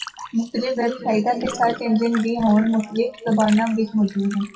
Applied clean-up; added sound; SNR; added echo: classical method WPE with log-MMSE.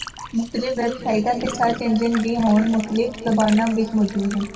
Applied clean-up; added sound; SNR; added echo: none; Liquid; 16 dB; reverberation time 2.3 s.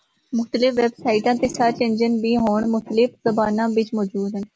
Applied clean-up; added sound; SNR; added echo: none; none; none; none.